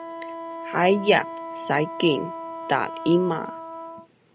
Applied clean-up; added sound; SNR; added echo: none; Wind instrument, woodwind instrument; 10 dB; none.